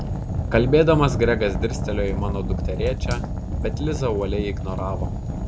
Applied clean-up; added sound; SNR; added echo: none; Fire; 2 dB; none.